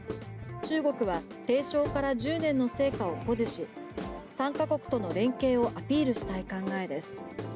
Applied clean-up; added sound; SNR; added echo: none; Guitar / Drum; 11 dB; none.